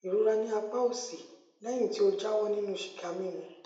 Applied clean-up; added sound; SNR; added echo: none; none; none; reverberation time 0.8 s.